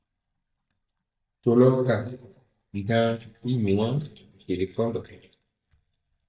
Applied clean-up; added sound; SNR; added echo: neural mask model DeepFilterNet 3.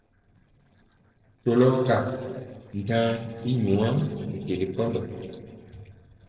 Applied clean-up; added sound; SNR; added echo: neural separator model SepFormer DNS4.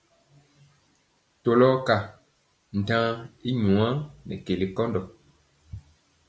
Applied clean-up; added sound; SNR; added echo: none; none; none; none.